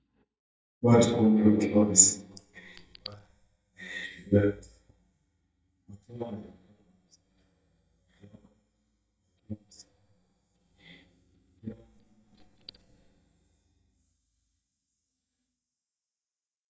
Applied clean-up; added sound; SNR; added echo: neural mask model DeepFilterNet 3.